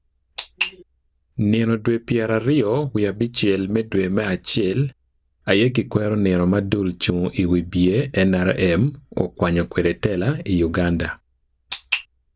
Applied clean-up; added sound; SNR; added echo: none; none; none; none.